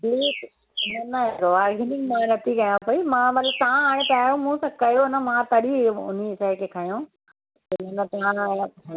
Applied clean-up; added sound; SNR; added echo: none; Bird; 11 dB; none.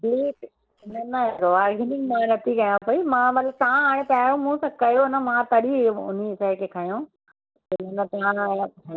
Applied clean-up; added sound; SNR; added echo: neural separator model SepFormer DNS4.